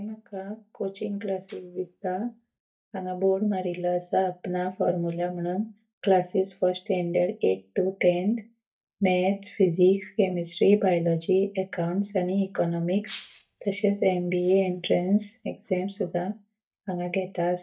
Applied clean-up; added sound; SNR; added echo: neural mask model DeepFilterNet 3.